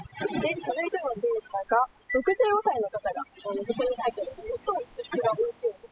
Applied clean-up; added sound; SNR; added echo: classical method spectral subtraction.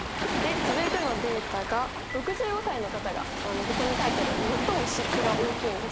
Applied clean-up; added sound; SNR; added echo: none; Waves, surf; -1 dB; none.